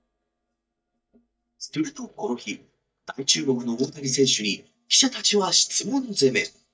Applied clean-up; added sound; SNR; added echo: neural mask model DeepFilterNet 3.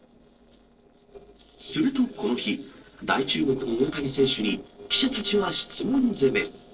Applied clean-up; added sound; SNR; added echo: neural separator model SepFormer DNS4.